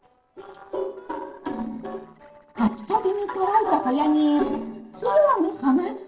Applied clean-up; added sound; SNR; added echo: neural separator model SepFormer DNS4.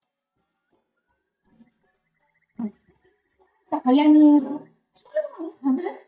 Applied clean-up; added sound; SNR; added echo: neural mask model DeepFilterNet 3.